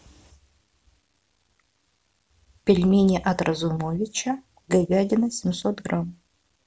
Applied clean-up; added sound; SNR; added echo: none; none; none; none.